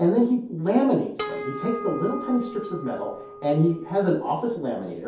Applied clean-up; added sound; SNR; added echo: none; Harp; 11 dB; reverberation time 0.6 s.